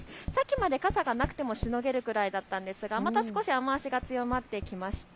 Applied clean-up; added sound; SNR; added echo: none; Tap; 12 dB; none.